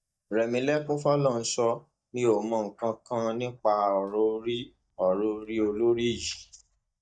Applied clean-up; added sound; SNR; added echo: neural mask model DeepFilterNet 3.